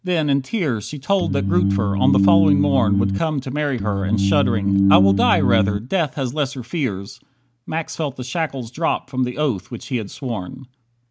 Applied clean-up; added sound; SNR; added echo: none; Organ; -4 dB; none.